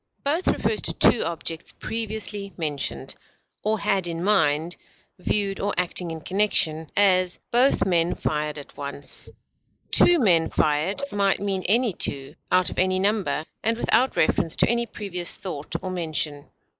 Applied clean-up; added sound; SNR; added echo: neural mask model Resemble Enhance denoiser.